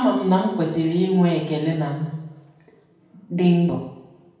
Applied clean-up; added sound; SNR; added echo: none; none; none; reverberation time 0.9 s.